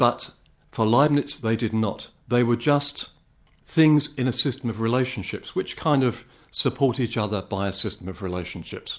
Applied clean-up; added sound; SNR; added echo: none; none; none; none.